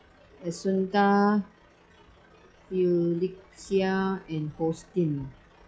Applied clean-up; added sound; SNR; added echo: classical method log-MMSE.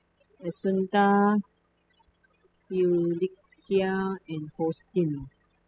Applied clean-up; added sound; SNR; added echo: classical method spectral subtraction.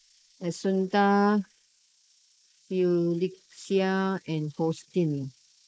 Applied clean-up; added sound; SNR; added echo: neural mask model Resemble Enhance denoiser.